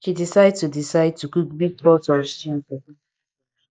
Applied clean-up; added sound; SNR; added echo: neural mask model Resemble Enhance denoiser.